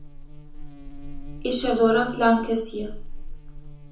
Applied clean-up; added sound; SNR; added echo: none; Buzz; 10 dB; reverberation time 0.6 s.